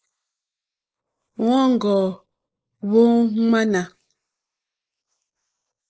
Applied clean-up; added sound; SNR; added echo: neural mask model Resemble Enhance denoiser.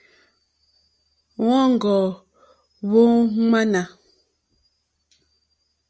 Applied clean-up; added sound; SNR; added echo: none; none; none; none.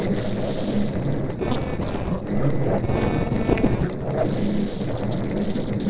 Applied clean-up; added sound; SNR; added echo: neural separator model SepFormer DNS4.